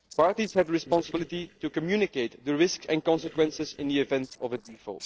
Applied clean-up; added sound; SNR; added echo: neural separator model SepFormer DNS4.